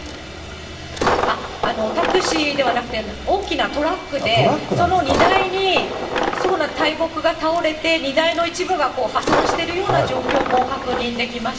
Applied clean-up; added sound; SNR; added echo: none; Coin (dropping); 5 dB; reverberation time 1.3 s.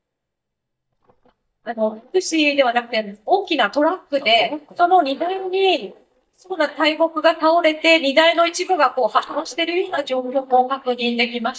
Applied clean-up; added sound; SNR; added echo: neural mask model DeepFilterNet 3.